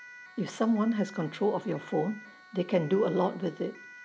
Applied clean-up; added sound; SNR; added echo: none; Siren; 20 dB; none.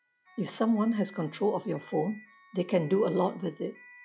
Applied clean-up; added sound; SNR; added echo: classical method log-MMSE.